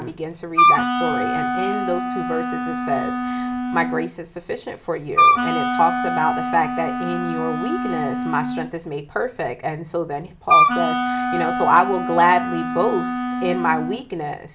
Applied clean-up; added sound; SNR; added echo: none; Wind instrument, woodwind instrument; -2 dB; none.